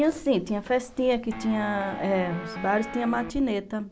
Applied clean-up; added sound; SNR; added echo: none; Guitar; 11 dB; none.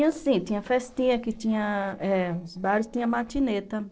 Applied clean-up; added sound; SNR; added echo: neural separator model SepFormer DNS4.